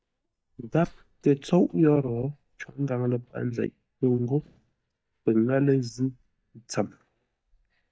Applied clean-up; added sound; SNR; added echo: neural mask model DeepFilterNet 3.